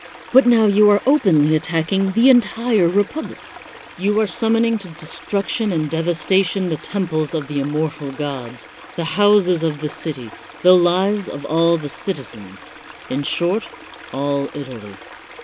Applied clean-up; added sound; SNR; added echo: none; Stream; 18 dB; none.